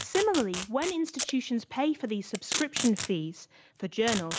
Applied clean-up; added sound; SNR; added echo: none; Packing tape, duct tape; 8 dB; none.